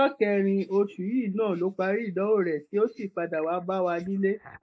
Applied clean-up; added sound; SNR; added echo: neural mask model Resemble Enhance denoiser.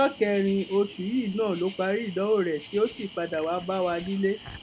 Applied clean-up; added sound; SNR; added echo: none; Cricket; 16 dB; none.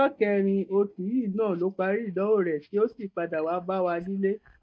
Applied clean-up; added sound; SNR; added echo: neural mask model DeepFilterNet 3.